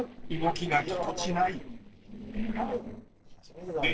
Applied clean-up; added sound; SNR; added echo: neural separator model SepFormer DNS4.